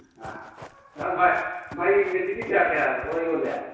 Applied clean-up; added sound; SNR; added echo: none; Run; 20 dB; reverberation time 1.1 s.